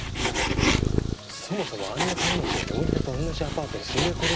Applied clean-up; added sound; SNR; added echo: none; Frying (food) + Purr; -5 dB; none.